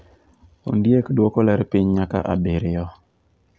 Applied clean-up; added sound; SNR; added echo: none; none; none; none.